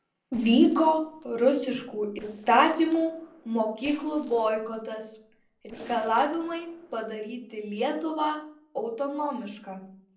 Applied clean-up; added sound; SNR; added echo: neural separator model SepFormer DNS4.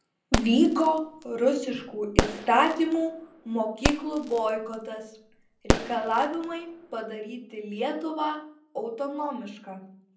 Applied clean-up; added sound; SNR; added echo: none; Fireworks; 4 dB; reverberation time 0.6 s.